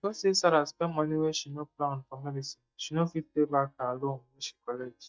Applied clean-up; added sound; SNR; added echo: neural mask model DeepFilterNet 3.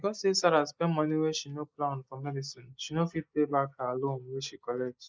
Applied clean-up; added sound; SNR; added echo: neural mask model Resemble Enhance denoiser.